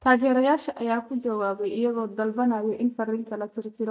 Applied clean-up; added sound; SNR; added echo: neural mask model DeepFilterNet 3.